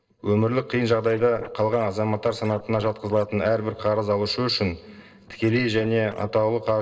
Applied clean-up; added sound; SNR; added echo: neural separator model SepFormer DNS4.